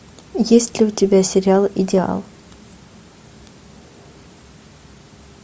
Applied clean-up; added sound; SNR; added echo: none; none; none; none.